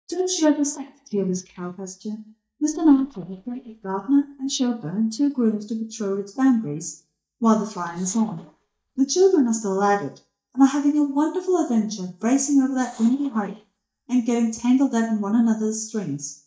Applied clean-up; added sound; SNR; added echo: neural mask model DeepFilterNet 3.